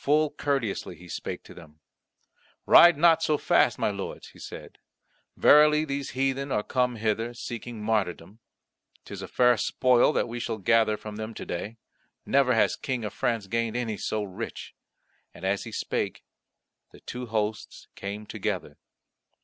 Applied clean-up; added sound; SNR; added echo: none; none; none; none.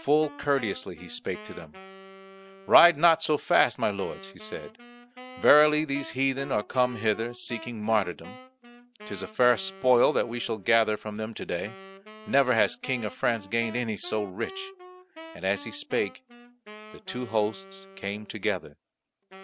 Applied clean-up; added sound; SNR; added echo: none; Wind instrument, woodwind instrument; 19 dB; none.